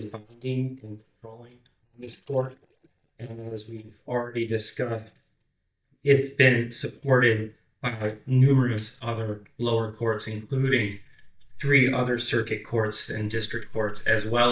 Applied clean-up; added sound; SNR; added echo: neural mask model DeepFilterNet 3.